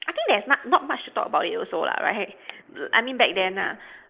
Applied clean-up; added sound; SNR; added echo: neural mask model Resemble Enhance denoiser.